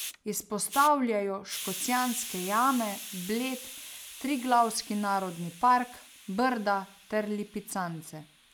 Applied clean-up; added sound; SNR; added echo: none; Hiss; 13 dB; none.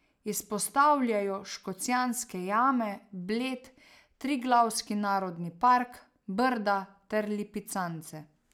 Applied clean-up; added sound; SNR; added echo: none; none; none; none.